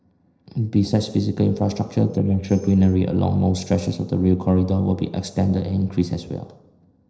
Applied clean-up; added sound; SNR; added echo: neural separator model SepFormer DNS4.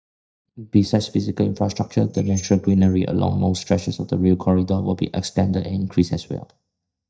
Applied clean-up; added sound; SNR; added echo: neural mask model DeepFilterNet 3.